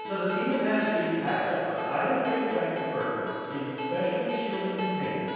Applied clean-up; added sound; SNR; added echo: none; Acoustic guitar; 7 dB; reverberation time 2.2 s.